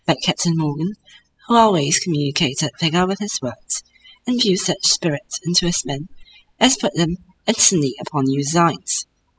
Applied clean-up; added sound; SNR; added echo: classical method spectral subtraction.